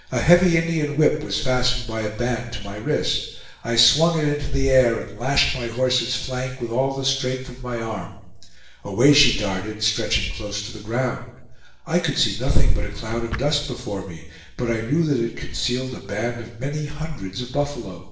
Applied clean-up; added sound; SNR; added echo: neural separator model SepFormer DNS4.